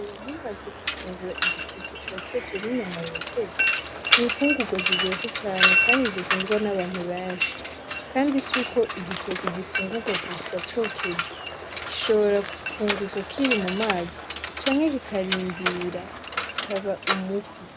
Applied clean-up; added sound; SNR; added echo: none; Mechanisms; 0 dB; none.